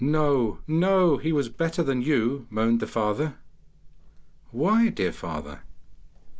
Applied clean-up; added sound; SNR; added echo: none; Squeak / Walk, footsteps; 13 dB; none.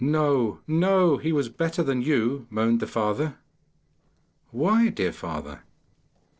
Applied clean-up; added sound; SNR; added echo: neural separator model SepFormer DNS4.